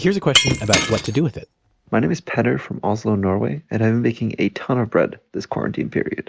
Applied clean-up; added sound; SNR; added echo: none; Shatter; 3 dB; none.